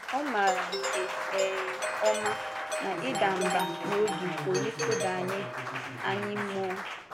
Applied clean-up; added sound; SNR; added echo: none; Doorbell + Applause; 1 dB; none.